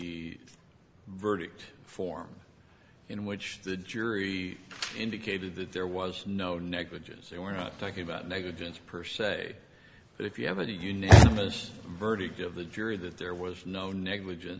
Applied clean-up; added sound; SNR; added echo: none; none; none; none.